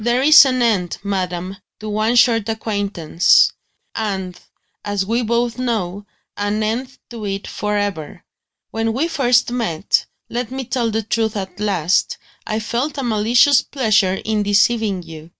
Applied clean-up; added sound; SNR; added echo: none; none; none; none.